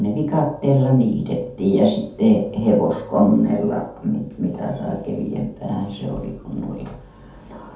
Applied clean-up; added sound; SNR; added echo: none; none; none; reverberation time 0.6 s.